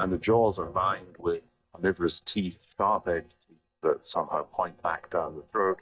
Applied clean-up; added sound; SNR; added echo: neural mask model DeepFilterNet 3.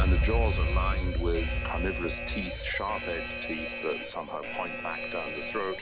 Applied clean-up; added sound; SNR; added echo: none; Alarm; -5 dB; none.